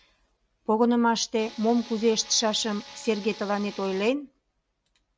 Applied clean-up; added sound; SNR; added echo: none; Tools; 18 dB; none.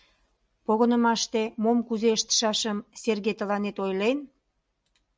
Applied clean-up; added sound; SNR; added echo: none; none; none; none.